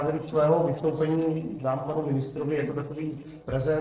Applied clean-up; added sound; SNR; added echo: neural separator model SepFormer DNS4.